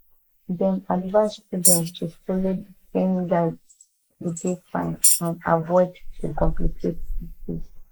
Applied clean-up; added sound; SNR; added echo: neural mask model Resemble Enhance denoiser.